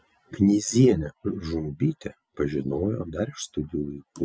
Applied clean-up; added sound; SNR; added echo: none; none; none; none.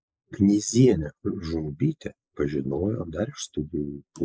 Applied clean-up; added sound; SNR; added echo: neural mask model Resemble Enhance denoiser.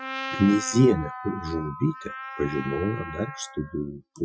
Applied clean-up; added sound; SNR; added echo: classical method Wiener filter.